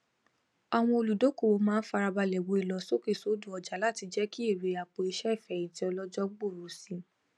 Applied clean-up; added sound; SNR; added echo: none; none; none; none.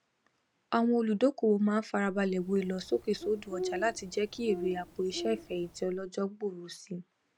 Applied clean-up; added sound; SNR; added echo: none; Bird; 10 dB; none.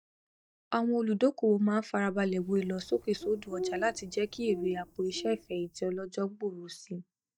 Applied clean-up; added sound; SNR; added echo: neural mask model DeepFilterNet 3.